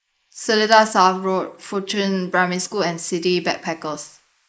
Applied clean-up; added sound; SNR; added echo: neural mask model Resemble Enhance denoiser.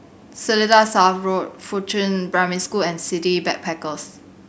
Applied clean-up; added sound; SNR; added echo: none; none; none; none.